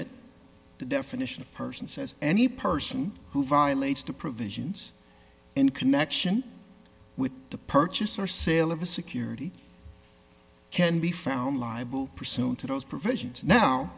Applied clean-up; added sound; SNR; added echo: none; none; none; none.